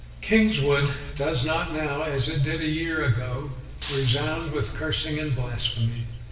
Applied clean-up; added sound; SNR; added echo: none; Shatter; 16 dB; reverberation time 1.0 s.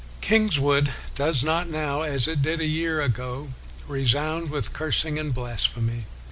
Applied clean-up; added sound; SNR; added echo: none; none; none; none.